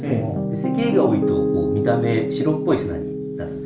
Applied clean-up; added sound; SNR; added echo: none; Piano; -1 dB; reverberation time 0.4 s.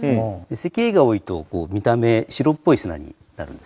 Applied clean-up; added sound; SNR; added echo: none; none; none; none.